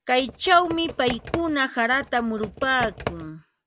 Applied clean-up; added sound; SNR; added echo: none; Computer keyboard; 11 dB; none.